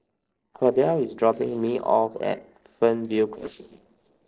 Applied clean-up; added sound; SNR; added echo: neural separator model SepFormer DNS4.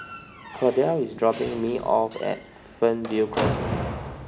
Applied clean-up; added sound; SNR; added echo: none; Slam; 7 dB; none.